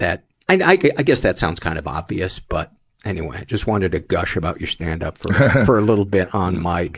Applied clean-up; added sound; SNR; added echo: neural mask model Resemble Enhance denoiser.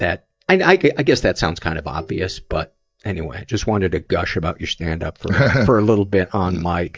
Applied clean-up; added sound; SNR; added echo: neural mask model DeepFilterNet 3.